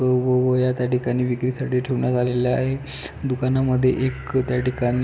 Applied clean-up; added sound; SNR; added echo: none; none; none; none.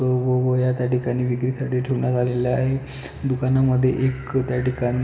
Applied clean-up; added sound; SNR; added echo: none; none; none; reverberation time 1.5 s.